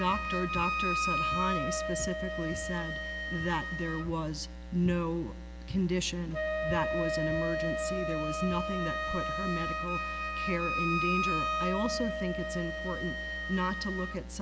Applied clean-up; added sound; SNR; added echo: none; Wind instrument, woodwind instrument; 1 dB; none.